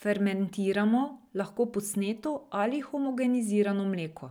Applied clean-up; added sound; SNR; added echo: none; none; none; none.